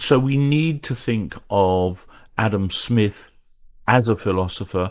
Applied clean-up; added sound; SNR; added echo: neural mask model Resemble Enhance denoiser.